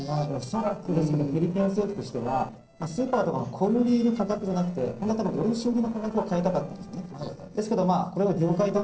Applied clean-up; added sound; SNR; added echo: neural separator model SepFormer DNS4.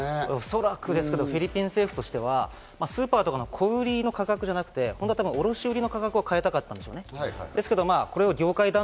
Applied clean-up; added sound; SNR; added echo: none; none; none; none.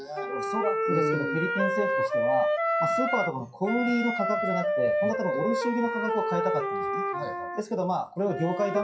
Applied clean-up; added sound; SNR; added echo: classical method WPE with log-MMSE.